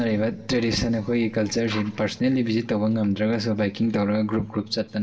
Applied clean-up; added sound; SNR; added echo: none; none; none; reverberation time 1.2 s.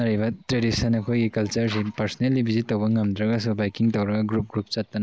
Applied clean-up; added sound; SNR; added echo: none; none; none; none.